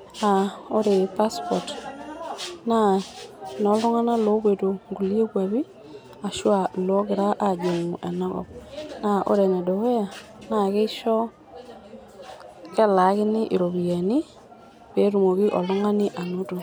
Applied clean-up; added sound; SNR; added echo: none; none; none; none.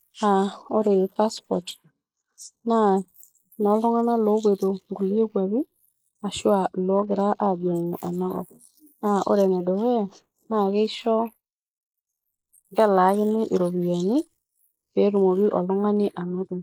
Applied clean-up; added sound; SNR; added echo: neural mask model Resemble Enhance denoiser.